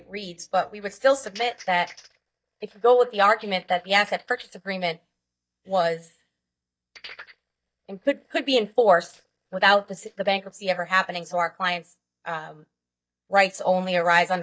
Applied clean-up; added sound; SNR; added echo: neural mask model DeepFilterNet 3.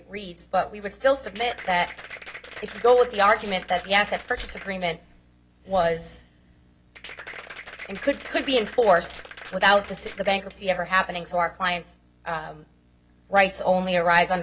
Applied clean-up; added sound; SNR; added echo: none; Applause; 13 dB; none.